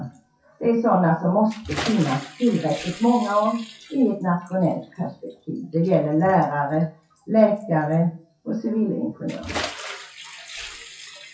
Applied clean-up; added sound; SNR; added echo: classical method WPE with log-MMSE.